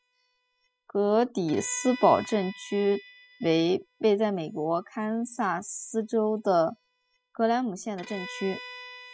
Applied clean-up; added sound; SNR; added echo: classical method spectral subtraction.